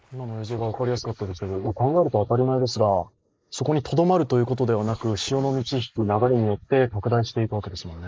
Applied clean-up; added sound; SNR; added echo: neural mask model Resemble Enhance denoiser.